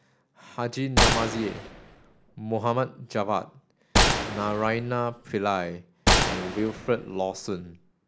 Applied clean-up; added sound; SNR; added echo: none; Gunshot, gunfire; -3 dB; none.